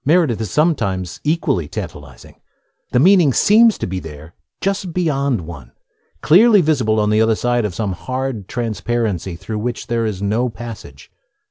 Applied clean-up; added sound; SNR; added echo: none; none; none; none.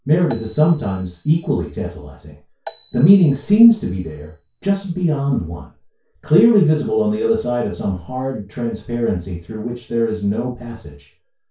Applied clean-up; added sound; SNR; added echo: none; Marimba, xylophone; 16 dB; reverberation time 0.2 s.